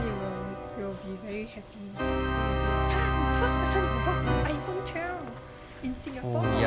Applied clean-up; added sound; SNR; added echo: none; Organ; -4 dB; none.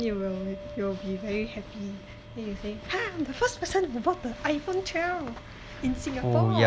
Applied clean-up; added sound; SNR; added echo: none; none; none; none.